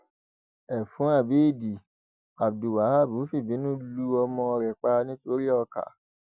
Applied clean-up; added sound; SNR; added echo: none; none; none; none.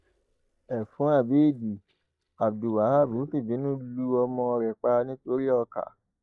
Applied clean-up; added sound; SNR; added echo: neural mask model DeepFilterNet 3.